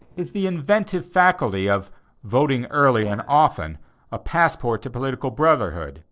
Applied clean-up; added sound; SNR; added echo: neural separator model SepFormer DNS4.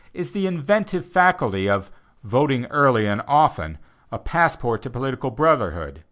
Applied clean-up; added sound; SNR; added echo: none; none; none; none.